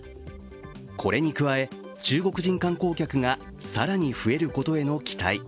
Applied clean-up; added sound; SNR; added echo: none; none; none; none.